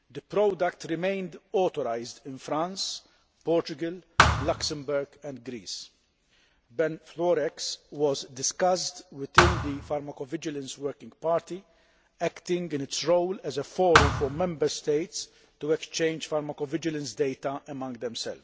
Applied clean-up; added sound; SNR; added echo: none; Thump, thud; -3 dB; none.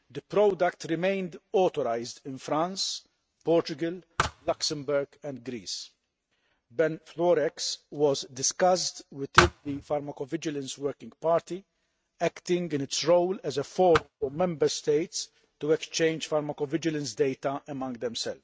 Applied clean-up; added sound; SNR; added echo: neural mask model RNNoise.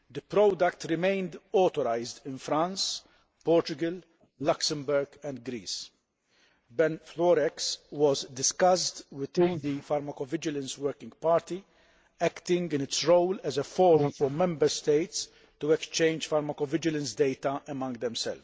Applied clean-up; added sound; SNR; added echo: neural mask model Resemble Enhance denoiser.